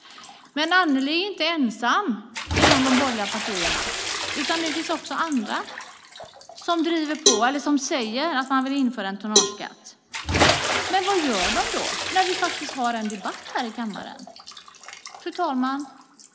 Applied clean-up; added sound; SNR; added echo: none; Bathtub (filling or washing) / Splash, splatter + Cowbell; 2 dB; none.